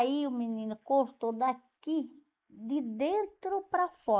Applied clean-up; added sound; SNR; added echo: neural mask model Resemble Enhance denoiser.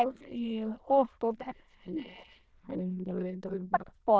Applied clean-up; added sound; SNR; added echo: neural diffusion model UNIVERSE++.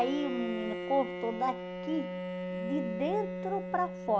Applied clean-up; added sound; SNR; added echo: none; Bowed string instrument; 4 dB; none.